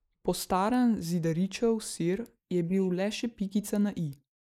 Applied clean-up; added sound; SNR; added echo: neural mask model Resemble Enhance denoiser.